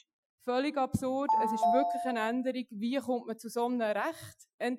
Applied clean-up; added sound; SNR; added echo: classical method Wiener filter.